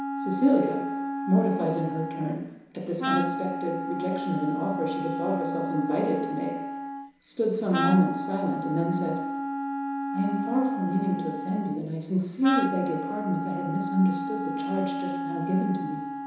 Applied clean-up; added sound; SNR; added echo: none; Wind instrument, woodwind instrument; 3 dB; reverberation time 1.0 s.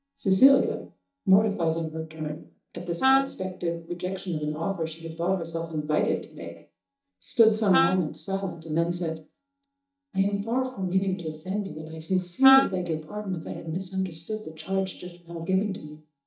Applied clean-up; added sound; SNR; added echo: neural mask model DeepFilterNet 3.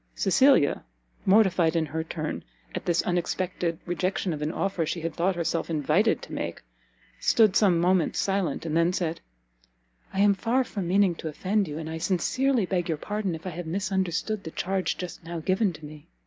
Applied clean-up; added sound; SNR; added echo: none; none; none; none.